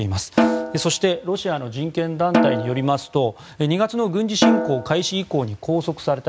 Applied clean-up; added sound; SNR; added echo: none; Snare drum; 3 dB; none.